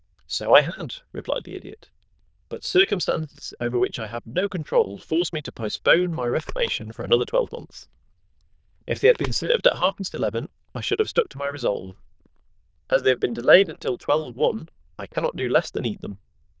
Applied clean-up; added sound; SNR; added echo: neural diffusion model UNIVERSE++.